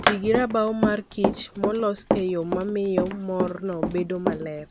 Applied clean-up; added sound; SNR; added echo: none; Run; 2 dB; none.